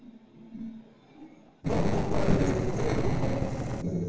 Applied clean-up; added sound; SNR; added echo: neural separator model SepFormer DNS4.